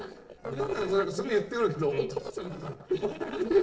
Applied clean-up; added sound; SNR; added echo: neural separator model SepFormer DNS4.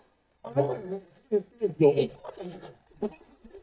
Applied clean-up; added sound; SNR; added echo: neural mask model DeepFilterNet 3.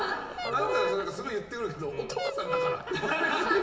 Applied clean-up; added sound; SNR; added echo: none; Fowl; 5 dB; reverberation time 1.0 s.